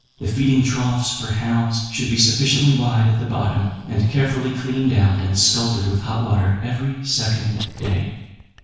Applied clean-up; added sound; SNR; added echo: neural separator model SepFormer DNS4.